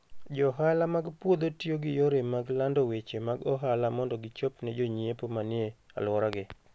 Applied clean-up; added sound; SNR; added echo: none; none; none; none.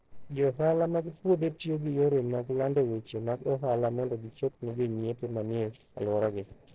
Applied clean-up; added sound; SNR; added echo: neural separator model SepFormer DNS4.